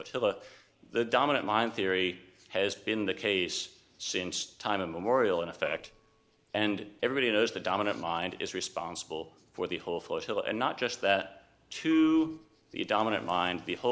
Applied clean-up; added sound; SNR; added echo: neural separator model SepFormer DNS4.